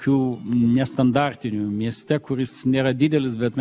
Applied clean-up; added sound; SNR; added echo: none; none; none; none.